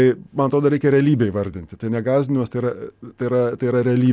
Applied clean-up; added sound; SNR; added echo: none; none; none; none.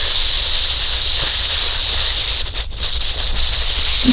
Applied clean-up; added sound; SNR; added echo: neural diffusion model UNIVERSE++.